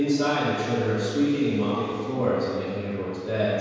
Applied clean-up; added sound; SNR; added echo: none; none; none; reverberation time 1.9 s.